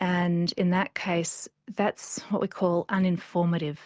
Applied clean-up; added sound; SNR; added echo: none; none; none; none.